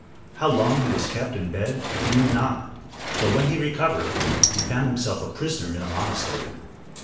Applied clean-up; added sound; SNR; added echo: none; Sliding door; 4 dB; reverberation time 0.7 s.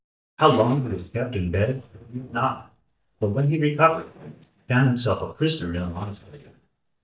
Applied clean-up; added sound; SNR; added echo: neural mask model DeepFilterNet 3.